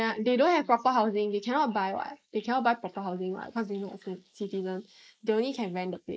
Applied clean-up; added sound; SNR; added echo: neural mask model Resemble Enhance denoiser.